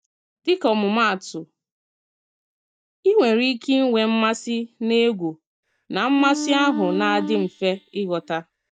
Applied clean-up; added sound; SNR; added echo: neural mask model DeepFilterNet 3.